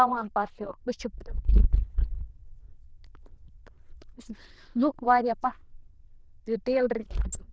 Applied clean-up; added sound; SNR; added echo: neural diffusion model UNIVERSE++.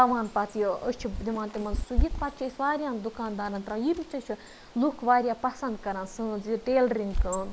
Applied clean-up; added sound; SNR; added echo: neural mask model Resemble Enhance denoiser.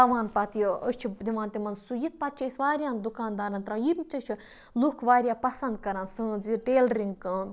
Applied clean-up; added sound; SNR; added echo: none; none; none; none.